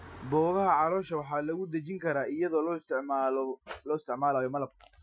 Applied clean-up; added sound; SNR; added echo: classical method Wiener filter.